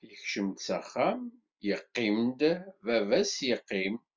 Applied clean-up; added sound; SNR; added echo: none; none; none; none.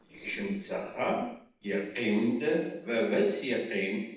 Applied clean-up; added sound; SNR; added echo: neural separator model SepFormer DNS4.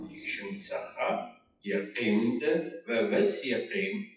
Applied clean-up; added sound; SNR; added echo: classical method WPE with log-MMSE.